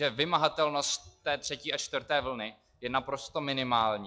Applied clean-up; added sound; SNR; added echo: classical method log-MMSE.